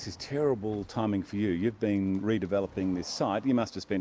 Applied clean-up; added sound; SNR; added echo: none; none; none; none.